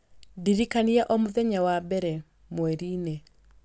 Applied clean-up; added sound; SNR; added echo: none; none; none; none.